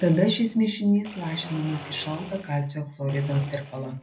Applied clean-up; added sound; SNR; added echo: none; Domestic sounds, home sounds; 18 dB; reverberation time 0.3 s.